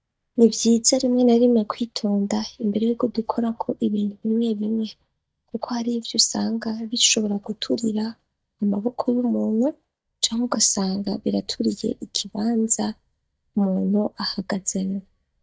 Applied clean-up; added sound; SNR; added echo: neural mask model DeepFilterNet 3.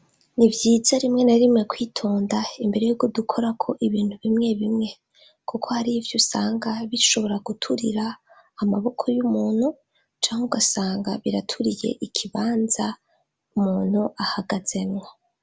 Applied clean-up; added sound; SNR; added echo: none; none; none; none.